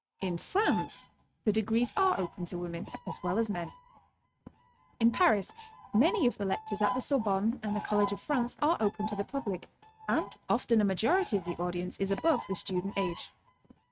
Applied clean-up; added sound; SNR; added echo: neural mask model RNNoise.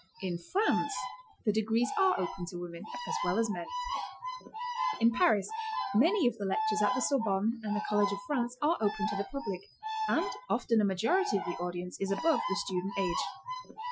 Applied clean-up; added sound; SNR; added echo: classical method Wiener filter.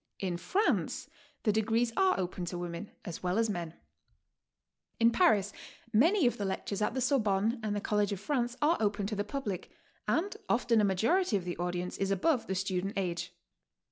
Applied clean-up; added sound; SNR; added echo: none; none; none; none.